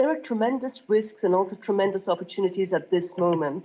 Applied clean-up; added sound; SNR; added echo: none; none; none; none.